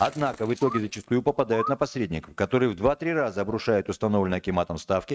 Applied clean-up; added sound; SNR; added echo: neural mask model RNNoise.